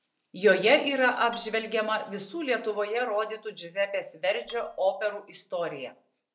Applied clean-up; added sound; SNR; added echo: none; Cutlery, silverware; 18 dB; none.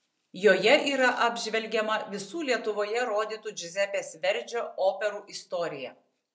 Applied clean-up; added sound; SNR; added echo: none; none; none; none.